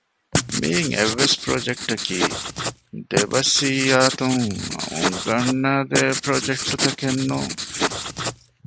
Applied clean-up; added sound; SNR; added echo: neural mask model Resemble Enhance denoiser.